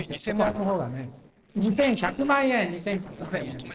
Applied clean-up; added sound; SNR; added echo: neural separator model SepFormer DNS4.